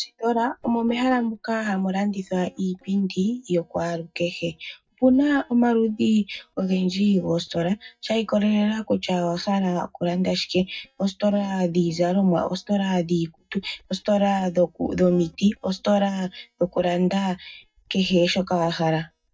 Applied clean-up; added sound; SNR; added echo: neural mask model DeepFilterNet 3.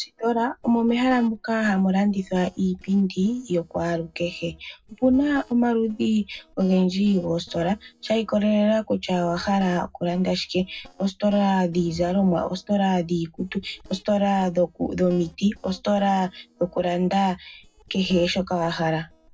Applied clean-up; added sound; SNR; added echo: neural separator model SepFormer DNS4.